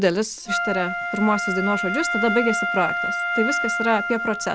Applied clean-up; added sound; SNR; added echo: none; Wind instrument, woodwind instrument; 1 dB; none.